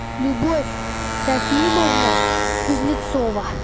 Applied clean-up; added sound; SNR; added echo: none; Motorcycle; -1 dB; none.